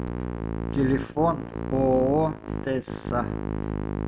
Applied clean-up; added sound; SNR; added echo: neural mask model RNNoise.